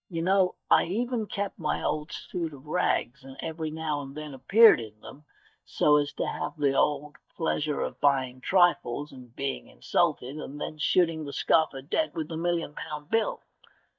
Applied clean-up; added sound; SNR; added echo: neural mask model DeepFilterNet 3.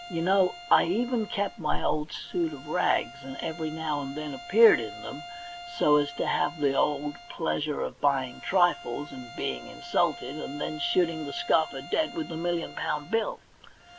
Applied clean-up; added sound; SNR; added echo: none; Bowed string instrument; 16 dB; none.